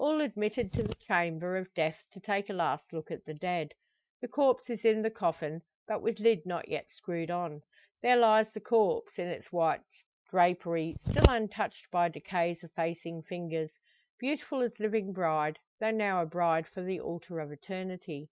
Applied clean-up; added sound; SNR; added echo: neural mask model RNNoise.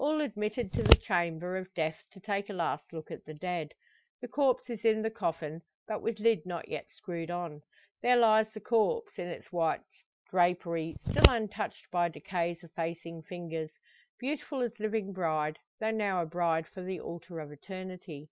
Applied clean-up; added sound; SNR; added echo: none; Scissors; -4 dB; none.